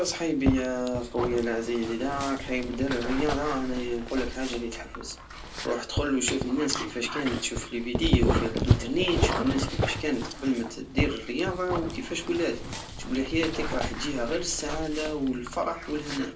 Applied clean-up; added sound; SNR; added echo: none; Dog; 2 dB; reverberation time 0.2 s.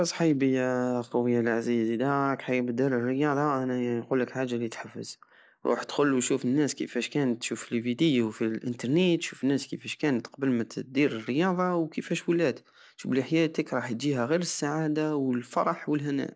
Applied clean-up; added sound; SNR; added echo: none; none; none; none.